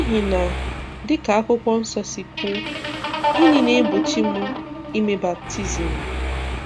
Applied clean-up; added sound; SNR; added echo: none; Guitar + Mechanisms; 3 dB; none.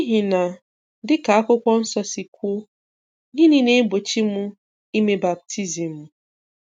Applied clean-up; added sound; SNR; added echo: none; none; none; none.